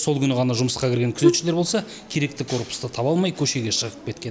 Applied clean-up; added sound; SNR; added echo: none; Wind instrument, woodwind instrument; -2 dB; none.